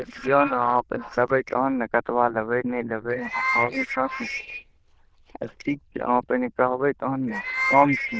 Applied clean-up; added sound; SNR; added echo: neural diffusion model UNIVERSE++.